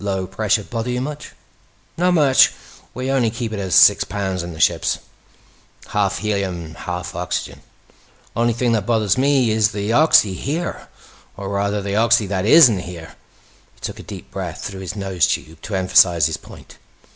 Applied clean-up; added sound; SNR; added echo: none; none; none; none.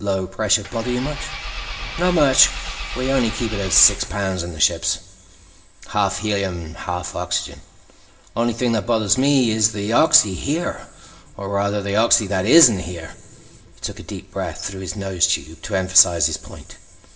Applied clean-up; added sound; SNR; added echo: none; Engine / Car; 8 dB; reverberation time 1.5 s.